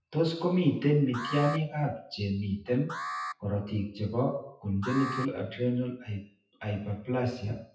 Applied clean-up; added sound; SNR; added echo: classical method WPE with log-MMSE.